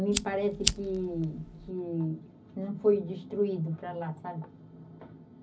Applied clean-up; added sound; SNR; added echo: none; Fire; 3 dB; reverberation time 0.4 s.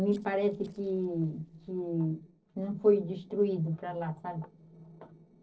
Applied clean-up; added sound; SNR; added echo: neural separator model SepFormer DNS4.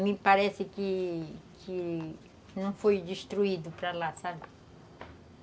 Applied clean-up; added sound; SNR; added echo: none; none; none; none.